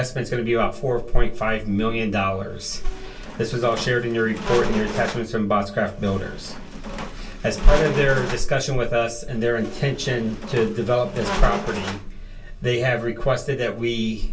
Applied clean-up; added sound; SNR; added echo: none; Squeak; 11 dB; reverberation time 0.2 s.